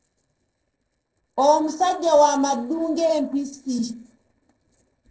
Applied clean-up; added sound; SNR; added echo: neural separator model SepFormer DNS4.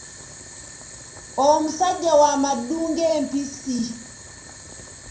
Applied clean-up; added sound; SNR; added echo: none; Boiling; 16 dB; reverberation time 0.6 s.